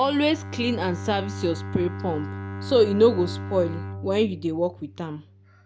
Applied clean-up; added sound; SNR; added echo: none; Bowed string instrument; 10 dB; none.